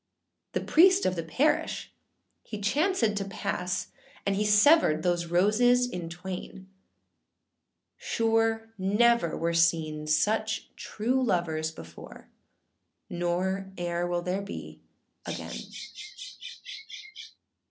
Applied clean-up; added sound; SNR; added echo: none; Bird vocalization, bird call, bird song; 12 dB; none.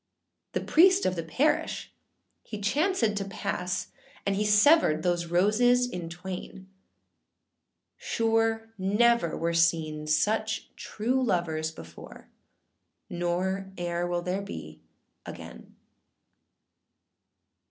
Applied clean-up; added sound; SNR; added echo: none; none; none; none.